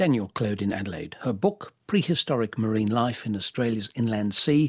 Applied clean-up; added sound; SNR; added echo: none; none; none; none.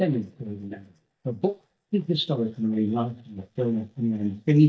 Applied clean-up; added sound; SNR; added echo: neural mask model DeepFilterNet 3.